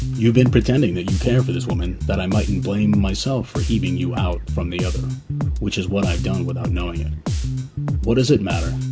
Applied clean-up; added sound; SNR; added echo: none; Bass guitar; 2 dB; none.